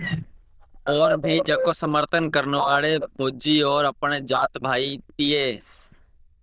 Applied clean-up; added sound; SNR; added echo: neural diffusion model UNIVERSE++.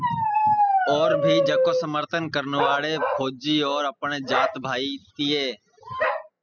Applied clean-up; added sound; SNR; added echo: classical method spectral subtraction.